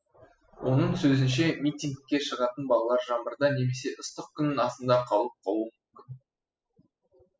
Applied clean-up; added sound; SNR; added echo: classical method spectral subtraction.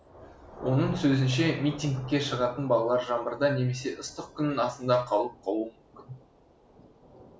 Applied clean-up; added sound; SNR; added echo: none; Thunder / Rain; 18 dB; none.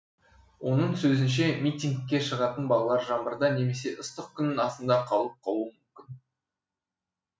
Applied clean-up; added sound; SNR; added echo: none; none; none; none.